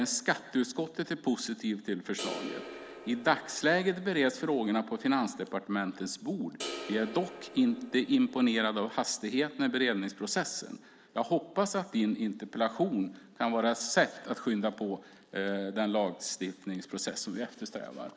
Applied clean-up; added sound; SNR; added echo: none; Crash cymbal; 12 dB; none.